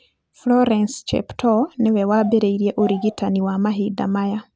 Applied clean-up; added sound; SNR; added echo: none; Bird vocalization, bird call, bird song; 18 dB; none.